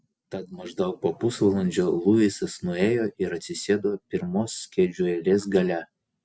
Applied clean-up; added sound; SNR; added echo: none; none; none; none.